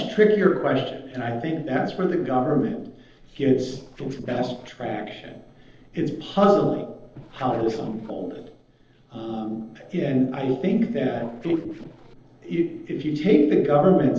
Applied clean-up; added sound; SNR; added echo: neural separator model SepFormer DNS4.